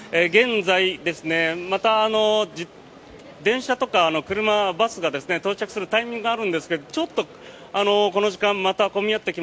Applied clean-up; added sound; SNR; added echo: none; none; none; none.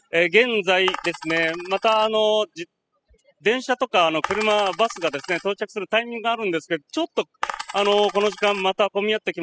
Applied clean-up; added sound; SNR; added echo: classical method spectral subtraction.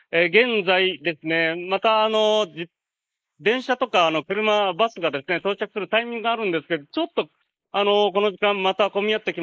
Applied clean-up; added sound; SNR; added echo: neural mask model Resemble Enhance denoiser.